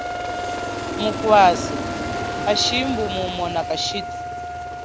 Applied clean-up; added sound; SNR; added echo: none; Wind instrument, woodwind instrument + Aircraft; 4 dB; none.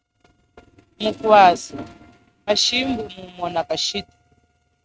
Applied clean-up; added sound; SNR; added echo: neural mask model RNNoise.